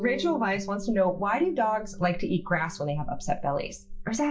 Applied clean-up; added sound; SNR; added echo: none; Bass guitar; 15 dB; reverberation time 0.2 s.